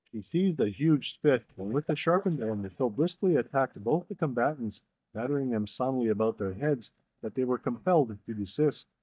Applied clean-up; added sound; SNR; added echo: neural mask model DeepFilterNet 3.